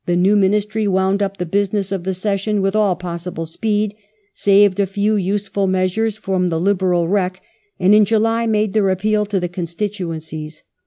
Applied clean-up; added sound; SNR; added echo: none; none; none; none.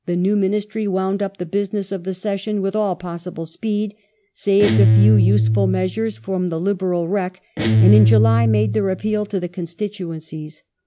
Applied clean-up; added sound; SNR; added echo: none; Guitar; -3 dB; none.